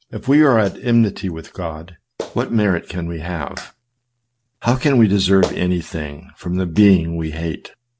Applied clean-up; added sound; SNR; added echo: none; Clapping; 16 dB; none.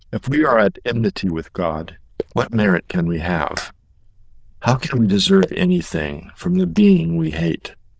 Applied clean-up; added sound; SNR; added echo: neural diffusion model UNIVERSE++.